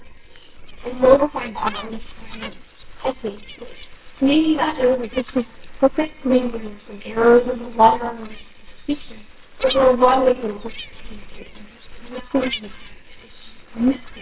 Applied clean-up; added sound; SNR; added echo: neural separator model SepFormer WHAMR!.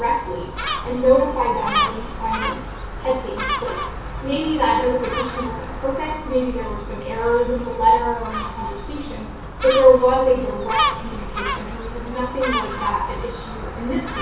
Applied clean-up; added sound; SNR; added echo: none; Gull, seagull; 6 dB; reverberation time 0.6 s.